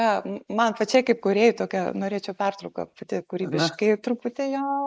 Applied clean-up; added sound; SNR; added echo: neural mask model Resemble Enhance denoiser.